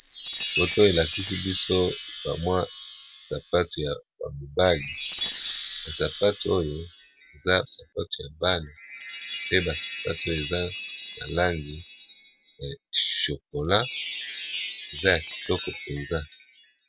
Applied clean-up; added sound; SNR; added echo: none; Chime; -4 dB; none.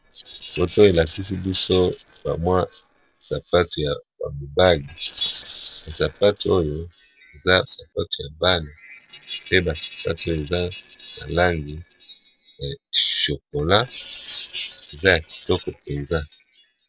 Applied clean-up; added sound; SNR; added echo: neural separator model SepFormer DNS4.